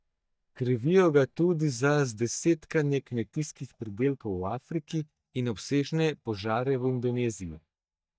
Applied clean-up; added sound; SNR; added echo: neural mask model DeepFilterNet 3.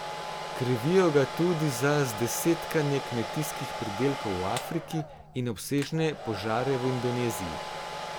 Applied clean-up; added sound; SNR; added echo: none; Domestic sounds, home sounds; 8 dB; none.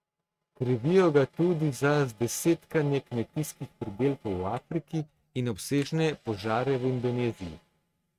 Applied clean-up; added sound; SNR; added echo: neural mask model RNNoise.